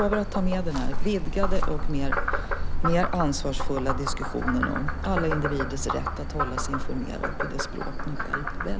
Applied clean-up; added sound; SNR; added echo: none; Frog; -4 dB; none.